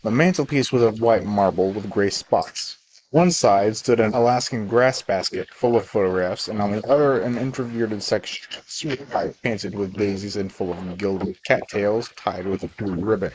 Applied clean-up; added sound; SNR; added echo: neural mask model Resemble Enhance denoiser.